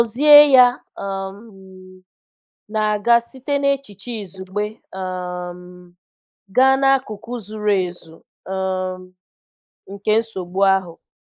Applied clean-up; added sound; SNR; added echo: neural mask model Resemble Enhance denoiser.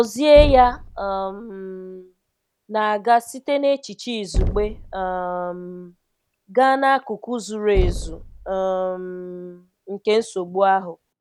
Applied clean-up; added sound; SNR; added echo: none; Knock; 8 dB; none.